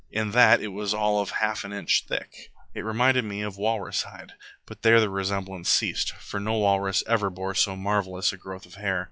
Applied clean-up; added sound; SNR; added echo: classical method log-MMSE.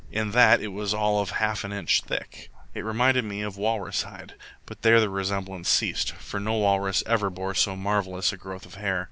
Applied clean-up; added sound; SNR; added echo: none; Wind; 17 dB; none.